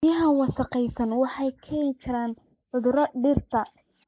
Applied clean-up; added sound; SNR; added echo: neural mask model Resemble Enhance denoiser.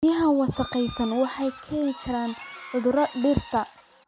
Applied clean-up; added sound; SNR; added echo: none; Bird / Fowl; 17 dB; none.